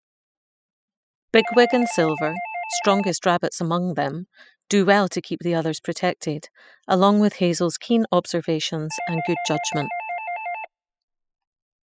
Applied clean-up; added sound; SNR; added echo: classical method spectral subtraction.